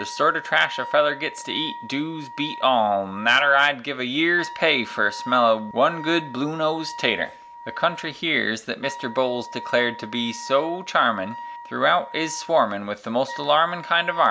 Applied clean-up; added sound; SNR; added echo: none; Wind instrument, woodwind instrument; 15 dB; none.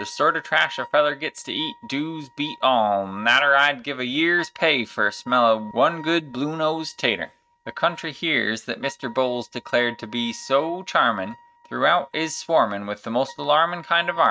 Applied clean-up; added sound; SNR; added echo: neural mask model RNNoise.